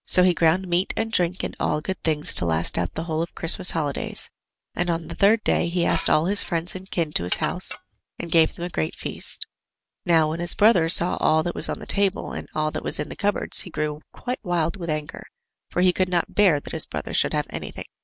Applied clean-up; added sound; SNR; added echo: none; Dishes, pots, and pans / Glass; 12 dB; none.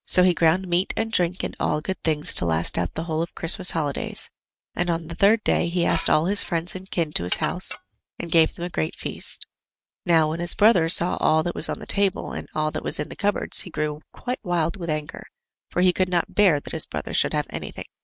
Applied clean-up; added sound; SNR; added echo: neural mask model RNNoise.